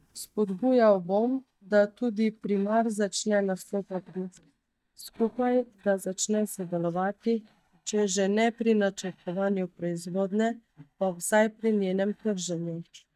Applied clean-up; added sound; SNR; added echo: neural mask model DeepFilterNet 3.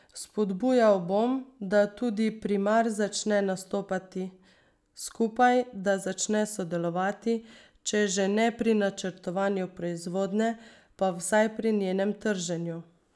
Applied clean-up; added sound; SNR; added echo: none; none; none; none.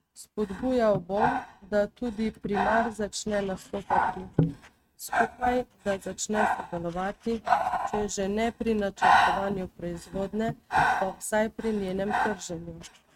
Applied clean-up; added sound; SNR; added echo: neural mask model RNNoise.